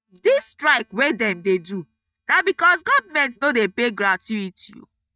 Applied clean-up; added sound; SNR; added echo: neural mask model DeepFilterNet 3.